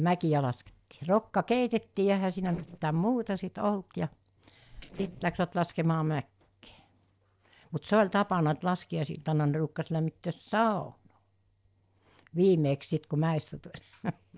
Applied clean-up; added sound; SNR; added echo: neural separator model SepFormer DNS4.